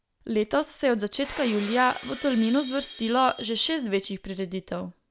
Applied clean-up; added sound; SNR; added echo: none; Shatter; 17 dB; none.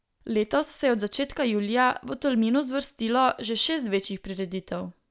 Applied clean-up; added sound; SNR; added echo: none; none; none; none.